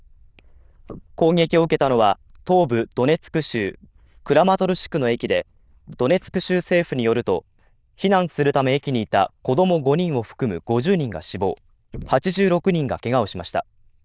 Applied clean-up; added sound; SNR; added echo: neural diffusion model UNIVERSE++.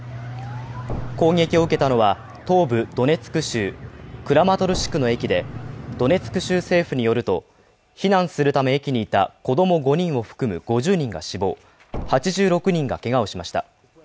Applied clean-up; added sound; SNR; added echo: none; Thump, thud; 12 dB; none.